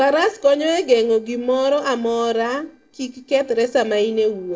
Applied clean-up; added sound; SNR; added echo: neural separator model SepFormer DNS4.